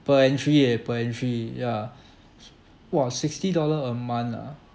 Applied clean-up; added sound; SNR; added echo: none; none; none; none.